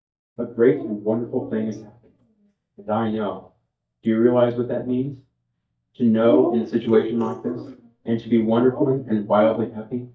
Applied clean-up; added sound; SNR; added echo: neural mask model DeepFilterNet 3.